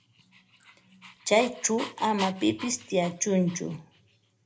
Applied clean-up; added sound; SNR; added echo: none; Dog; 15 dB; reverberation time 0.3 s.